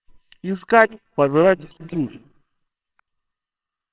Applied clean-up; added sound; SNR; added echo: neural separator model SepFormer WHAMR!.